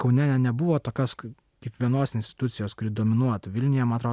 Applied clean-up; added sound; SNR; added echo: none; none; none; none.